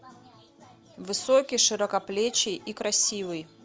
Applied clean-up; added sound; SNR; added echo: none; none; none; none.